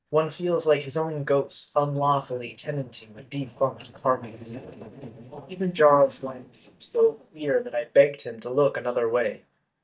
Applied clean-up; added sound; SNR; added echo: neural mask model DeepFilterNet 3.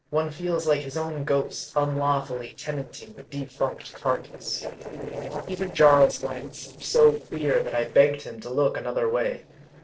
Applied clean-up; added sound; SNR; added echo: neural separator model SepFormer DNS4.